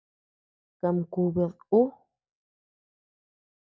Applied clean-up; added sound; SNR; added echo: none; none; none; none.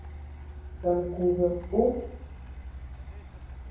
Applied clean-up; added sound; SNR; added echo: none; Truck; 10 dB; reverberation time 0.7 s.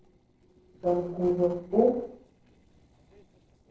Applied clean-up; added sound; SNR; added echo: neural separator model SepFormer DNS4.